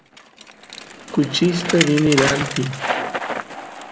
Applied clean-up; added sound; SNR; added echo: none; Bicycle; 4 dB; none.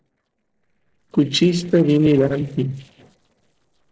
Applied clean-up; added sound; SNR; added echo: neural separator model SepFormer DNS4.